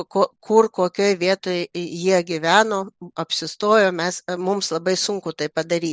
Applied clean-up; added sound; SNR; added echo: none; none; none; none.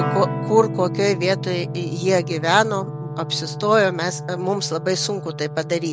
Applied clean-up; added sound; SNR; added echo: none; Electric guitar / Strum + Wind instrument, woodwind instrument; 7 dB; none.